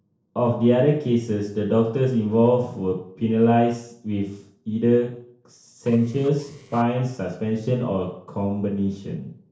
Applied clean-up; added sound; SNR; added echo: neural separator model SepFormer DNS4.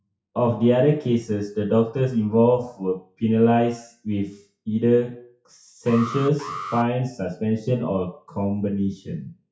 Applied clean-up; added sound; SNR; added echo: classical method WPE with log-MMSE.